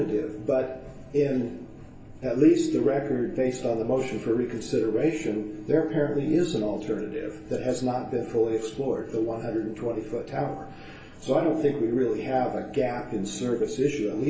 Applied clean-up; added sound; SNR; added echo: none; none; none; reverberation time 0.3 s.